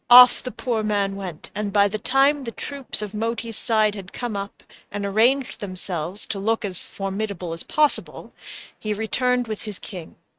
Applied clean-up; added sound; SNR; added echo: neural mask model RNNoise.